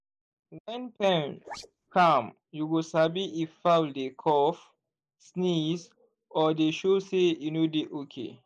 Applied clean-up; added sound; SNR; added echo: neural mask model Resemble Enhance denoiser.